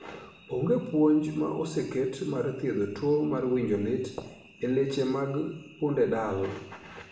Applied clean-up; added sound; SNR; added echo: none; none; none; reverberation time 0.8 s.